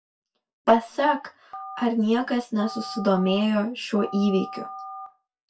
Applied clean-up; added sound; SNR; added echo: classical method WPE with log-MMSE.